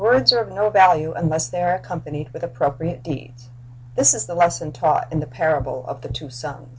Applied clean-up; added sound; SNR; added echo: none; none; none; none.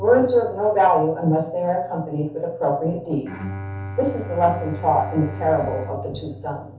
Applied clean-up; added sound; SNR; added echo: none; Bowed string instrument; 13 dB; reverberation time 0.5 s.